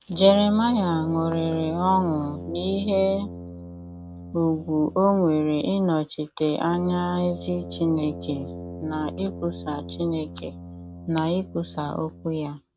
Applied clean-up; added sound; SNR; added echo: none; Brass instrument; 13 dB; none.